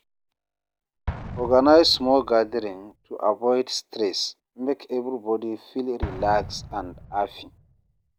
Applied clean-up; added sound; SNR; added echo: none; Explosion; 15 dB; none.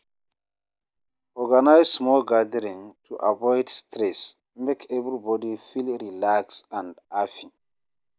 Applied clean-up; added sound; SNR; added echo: none; none; none; none.